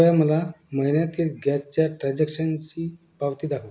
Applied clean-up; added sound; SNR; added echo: none; none; none; none.